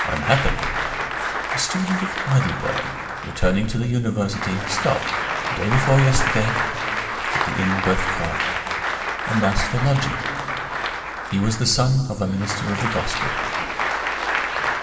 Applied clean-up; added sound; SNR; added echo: none; Applause; 2 dB; reverberation time 2.3 s.